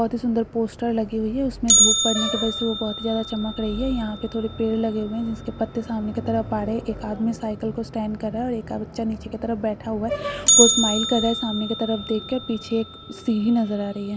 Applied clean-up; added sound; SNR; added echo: none; Bell; 2 dB; none.